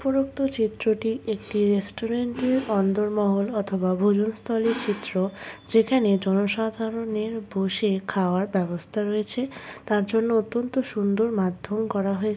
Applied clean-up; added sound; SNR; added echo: none; none; none; none.